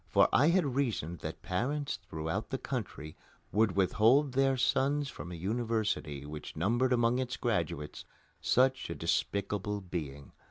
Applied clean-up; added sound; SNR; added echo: none; none; none; none.